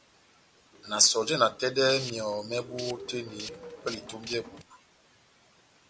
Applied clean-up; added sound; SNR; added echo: none; Tools; 13 dB; none.